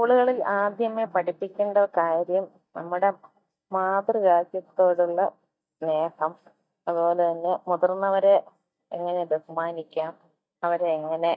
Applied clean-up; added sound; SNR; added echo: neural mask model DeepFilterNet 3.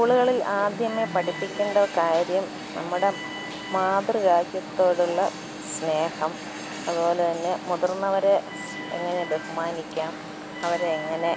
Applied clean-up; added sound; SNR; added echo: none; Alarm; 11 dB; none.